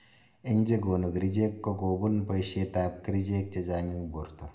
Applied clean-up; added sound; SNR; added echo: none; none; none; reverberation time 0.7 s.